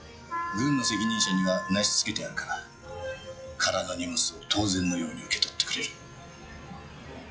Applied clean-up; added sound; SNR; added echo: classical method log-MMSE.